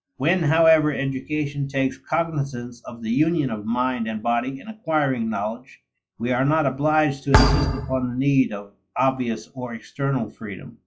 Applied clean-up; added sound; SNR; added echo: classical method log-MMSE.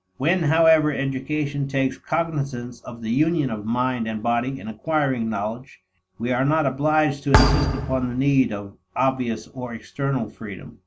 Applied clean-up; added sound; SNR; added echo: none; Thump, thud; 0 dB; none.